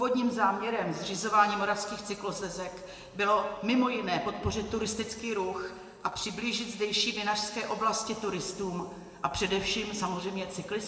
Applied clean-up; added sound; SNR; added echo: none; none; none; reverberation time 2.0 s.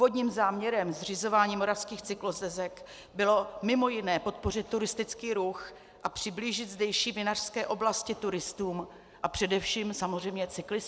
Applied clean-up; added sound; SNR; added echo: none; none; none; none.